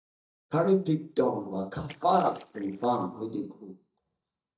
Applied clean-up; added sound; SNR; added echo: neural mask model DeepFilterNet 3.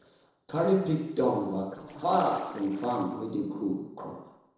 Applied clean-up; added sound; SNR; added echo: neural separator model SepFormer DNS4.